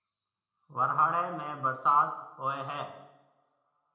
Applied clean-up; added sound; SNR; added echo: none; none; none; reverberation time 0.7 s.